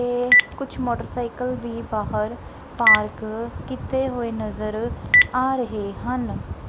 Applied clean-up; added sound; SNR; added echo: none; Telephone; -1 dB; none.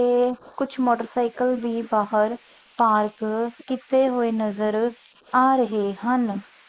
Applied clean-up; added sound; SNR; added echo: neural mask model Resemble Enhance denoiser.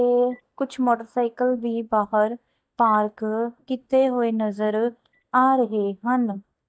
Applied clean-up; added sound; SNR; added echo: neural mask model DeepFilterNet 3.